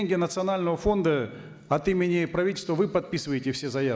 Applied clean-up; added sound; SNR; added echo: none; none; none; none.